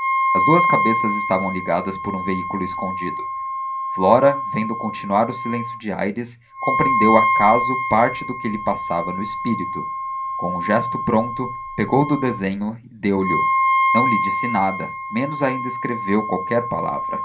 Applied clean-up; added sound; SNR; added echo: none; Wind instrument, woodwind instrument; 1 dB; reverberation time 0.3 s.